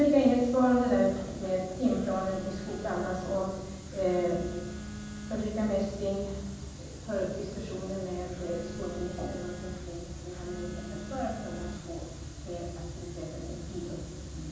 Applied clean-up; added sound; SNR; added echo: none; Telephone; 13 dB; reverberation time 1.2 s.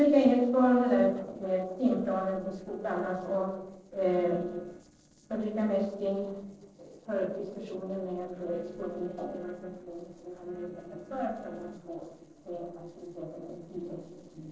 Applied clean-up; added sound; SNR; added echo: neural separator model SepFormer DNS4.